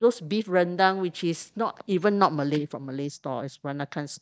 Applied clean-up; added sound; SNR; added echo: neural mask model DeepFilterNet 3.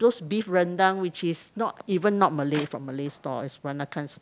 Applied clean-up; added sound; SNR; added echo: none; Clapping; 17 dB; none.